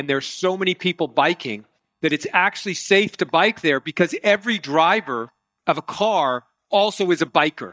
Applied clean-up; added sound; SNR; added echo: neural mask model DeepFilterNet 3.